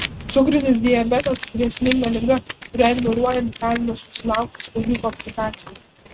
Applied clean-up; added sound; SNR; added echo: neural mask model RNNoise.